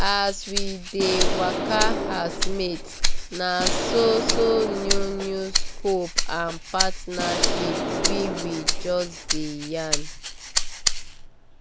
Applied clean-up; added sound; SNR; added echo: none; Rattle (instrument) + Explosion; -3 dB; none.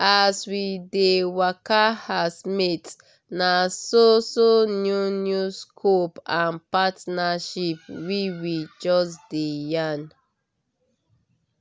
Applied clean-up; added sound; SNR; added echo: none; none; none; none.